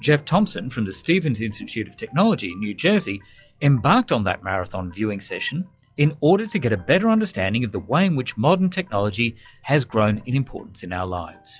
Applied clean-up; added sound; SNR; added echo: classical method log-MMSE.